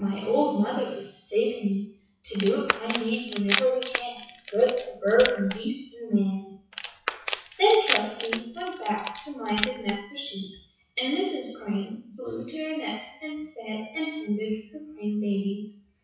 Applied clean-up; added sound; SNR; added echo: classical method WPE with log-MMSE.